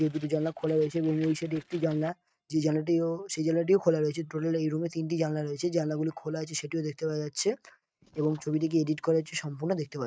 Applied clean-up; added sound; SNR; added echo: neural mask model RNNoise.